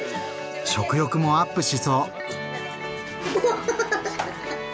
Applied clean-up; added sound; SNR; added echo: none; none; none; none.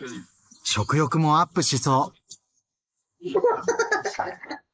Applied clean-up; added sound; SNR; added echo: neural mask model Resemble Enhance denoiser.